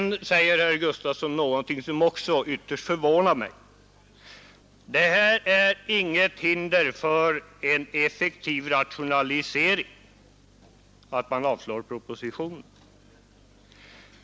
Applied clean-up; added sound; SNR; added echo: none; none; none; none.